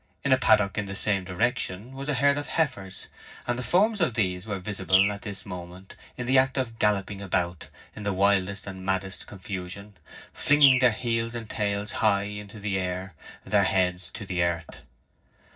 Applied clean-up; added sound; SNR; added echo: neural separator model SepFormer DNS4.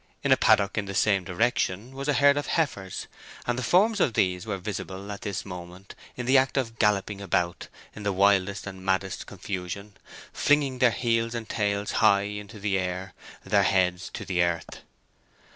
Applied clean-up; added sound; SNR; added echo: none; none; none; none.